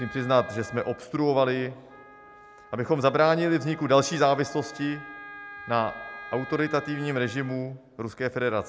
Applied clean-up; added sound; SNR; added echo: none; Wind instrument, woodwind instrument; 17 dB; none.